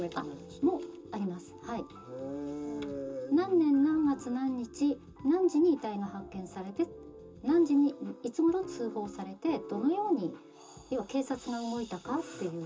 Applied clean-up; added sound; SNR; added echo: none; none; none; reverberation time 0.2 s.